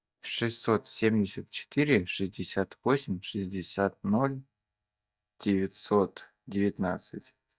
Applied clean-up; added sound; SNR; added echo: neural mask model DeepFilterNet 3.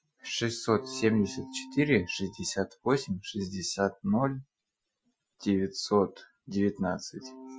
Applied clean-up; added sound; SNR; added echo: classical method Wiener filter.